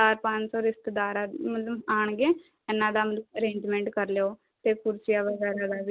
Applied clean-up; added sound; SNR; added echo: none; none; none; none.